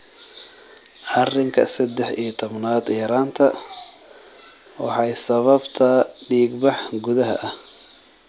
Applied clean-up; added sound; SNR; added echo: none; none; none; none.